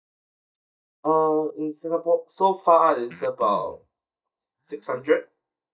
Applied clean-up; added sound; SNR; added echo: neural mask model DeepFilterNet 3.